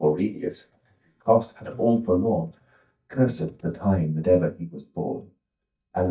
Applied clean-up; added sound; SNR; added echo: neural mask model DeepFilterNet 3.